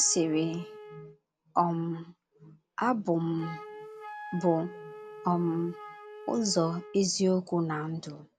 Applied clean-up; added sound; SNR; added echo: none; Wind instrument, woodwind instrument; 16 dB; none.